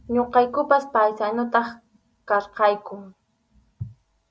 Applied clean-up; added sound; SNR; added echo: none; none; none; none.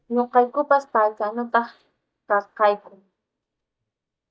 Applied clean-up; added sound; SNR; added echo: neural mask model DeepFilterNet 3.